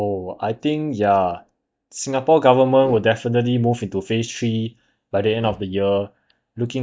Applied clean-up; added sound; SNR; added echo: neural mask model DeepFilterNet 3.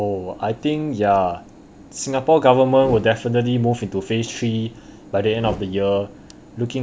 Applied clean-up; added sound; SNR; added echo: none; Whoosh, swoosh, swish; 17 dB; none.